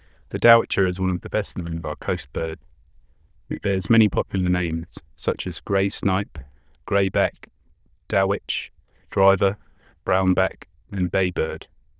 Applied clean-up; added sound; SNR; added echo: neural diffusion model UNIVERSE++.